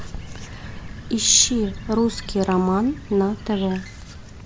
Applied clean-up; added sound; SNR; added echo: none; Bird; 12 dB; none.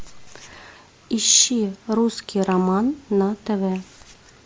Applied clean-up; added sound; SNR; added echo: none; none; none; none.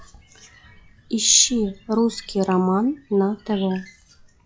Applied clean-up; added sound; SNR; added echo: classical method log-MMSE.